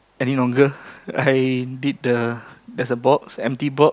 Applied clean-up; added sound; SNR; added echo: none; none; none; none.